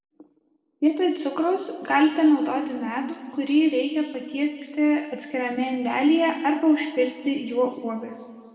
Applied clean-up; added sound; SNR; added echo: none; none; none; reverberation time 1.8 s.